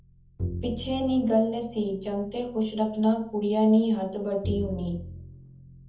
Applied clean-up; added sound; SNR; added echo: none; Bowed string instrument; 12 dB; reverberation time 0.7 s.